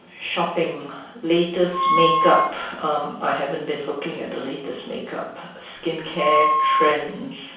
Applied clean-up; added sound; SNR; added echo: none; Wind instrument, woodwind instrument; -3 dB; reverberation time 0.7 s.